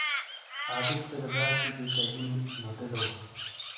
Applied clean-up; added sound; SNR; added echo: none; Crow; -4 dB; reverberation time 1.1 s.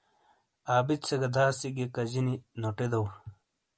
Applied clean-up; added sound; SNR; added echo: none; none; none; none.